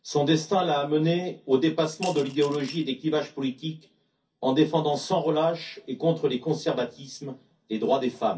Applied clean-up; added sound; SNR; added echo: none; Coin (dropping) / Glass; 17 dB; reverberation time 0.3 s.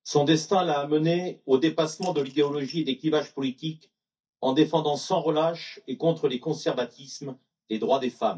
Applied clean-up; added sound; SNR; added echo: neural mask model DeepFilterNet 3.